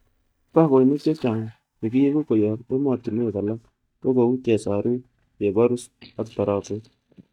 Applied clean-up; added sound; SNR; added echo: neural mask model DeepFilterNet 3.